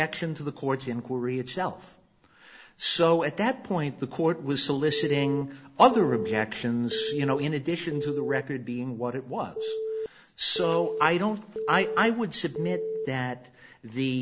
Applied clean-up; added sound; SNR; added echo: none; Telephone; 6 dB; none.